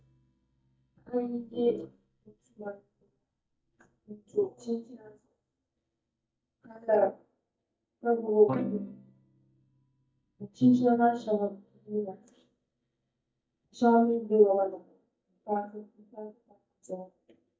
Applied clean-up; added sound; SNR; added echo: neural mask model DeepFilterNet 3.